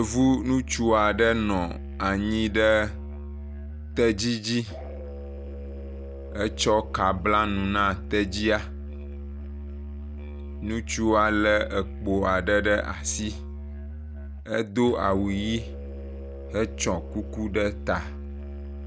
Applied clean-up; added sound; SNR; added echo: none; Musical instrument; 9 dB; none.